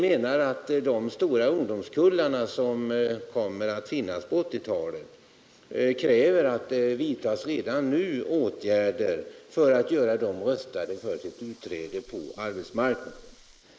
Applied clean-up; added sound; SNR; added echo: neural mask model Resemble Enhance denoiser.